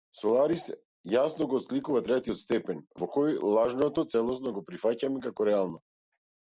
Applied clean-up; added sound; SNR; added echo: none; none; none; none.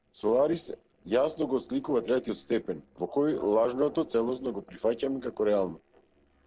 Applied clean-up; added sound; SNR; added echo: neural separator model SepFormer DNS4.